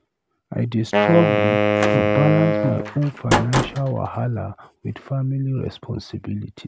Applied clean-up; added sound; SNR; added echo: none; Wind instrument, woodwind instrument + Slam; -2 dB; none.